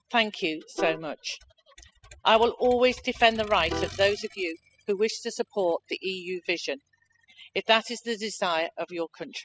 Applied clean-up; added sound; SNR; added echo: classical method spectral subtraction.